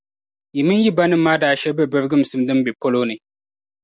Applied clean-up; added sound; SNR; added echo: none; none; none; none.